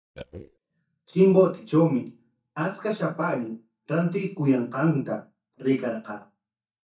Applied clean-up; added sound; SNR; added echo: neural mask model DeepFilterNet 3.